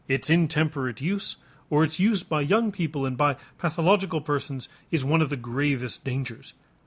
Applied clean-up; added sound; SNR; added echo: none; none; none; none.